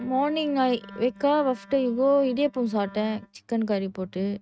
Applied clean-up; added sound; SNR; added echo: neural mask model RNNoise.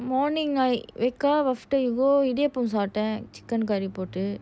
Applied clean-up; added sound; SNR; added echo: none; none; none; none.